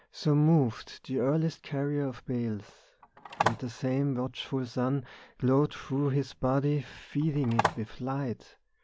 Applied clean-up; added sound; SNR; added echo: none; Telephone; 4 dB; none.